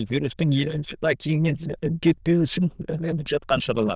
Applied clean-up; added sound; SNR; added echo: neural diffusion model UNIVERSE++.